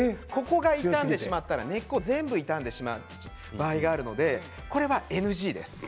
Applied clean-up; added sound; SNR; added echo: none; none; none; none.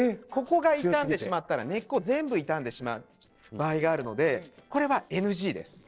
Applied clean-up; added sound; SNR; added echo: neural separator model SepFormer DNS4.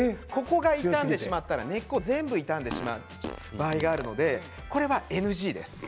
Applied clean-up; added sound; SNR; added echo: none; Fart; 12 dB; none.